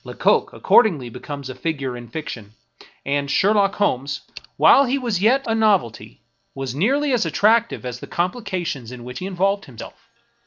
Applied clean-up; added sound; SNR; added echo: none; none; none; none.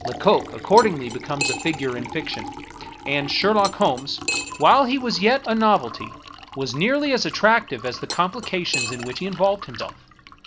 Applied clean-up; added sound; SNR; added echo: none; Liquid + Cutlery, silverware; 11 dB; none.